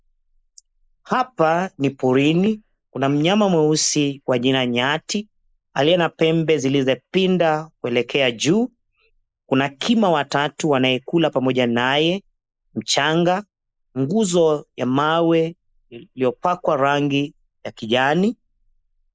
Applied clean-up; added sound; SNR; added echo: neural mask model Resemble Enhance denoiser.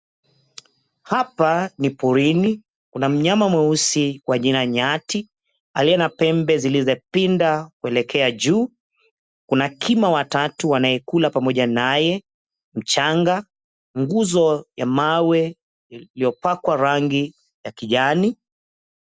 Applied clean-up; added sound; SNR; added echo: none; none; none; none.